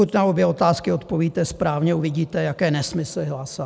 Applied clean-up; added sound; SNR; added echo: none; none; none; none.